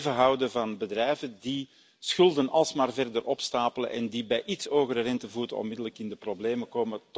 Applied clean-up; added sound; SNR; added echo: none; none; none; none.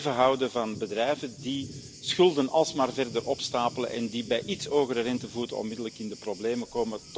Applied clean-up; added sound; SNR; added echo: none; Thunder; 17 dB; none.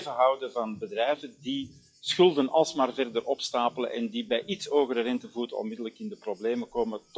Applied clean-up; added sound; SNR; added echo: classical method log-MMSE.